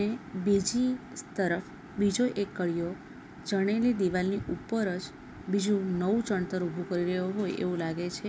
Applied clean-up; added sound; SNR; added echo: none; Bowed string instrument; 19 dB; none.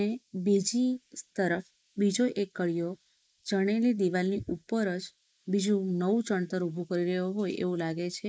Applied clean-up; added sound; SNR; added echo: neural mask model Resemble Enhance denoiser.